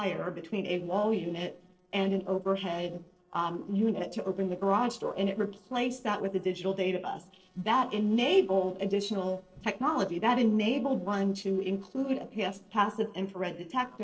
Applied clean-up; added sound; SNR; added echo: neural separator model SepFormer DNS4.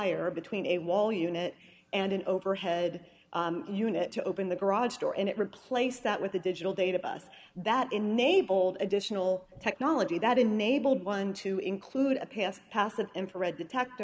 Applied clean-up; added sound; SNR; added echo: none; none; none; none.